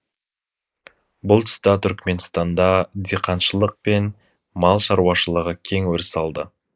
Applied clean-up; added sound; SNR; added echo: neural mask model Resemble Enhance denoiser.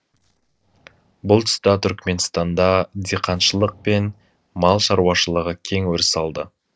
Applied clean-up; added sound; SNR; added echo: neural separator model SepFormer DNS4.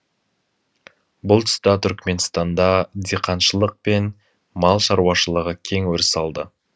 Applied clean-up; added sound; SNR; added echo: none; none; none; none.